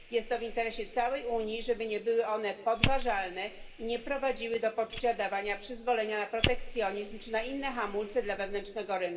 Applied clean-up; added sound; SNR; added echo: none; Fire; 5 dB; reverberation time 1.0 s.